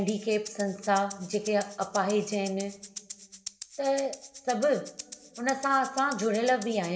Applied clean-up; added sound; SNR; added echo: none; Rattle (instrument); 15 dB; reverberation time 2.1 s.